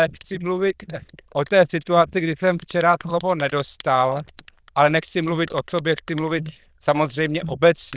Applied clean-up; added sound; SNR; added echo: neural diffusion model UNIVERSE++.